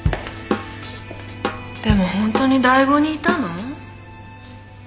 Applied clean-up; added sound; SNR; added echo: none; Drum / Drum kit; 5 dB; none.